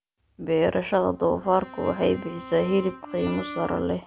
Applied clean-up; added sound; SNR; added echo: none; Brass instrument; 14 dB; none.